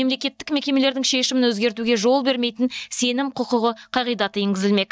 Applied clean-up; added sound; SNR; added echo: neural mask model DeepFilterNet 3.